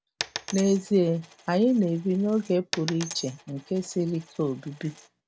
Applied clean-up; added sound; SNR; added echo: none; Coin (dropping); 14 dB; none.